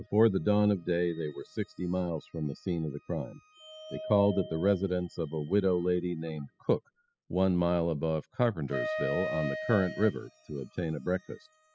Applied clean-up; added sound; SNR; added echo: classical method spectral subtraction.